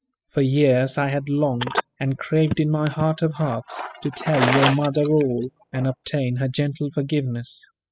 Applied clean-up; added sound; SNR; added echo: classical method spectral subtraction.